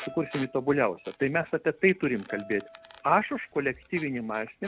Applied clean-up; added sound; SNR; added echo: none; Squeak + Bowed string instrument; 19 dB; none.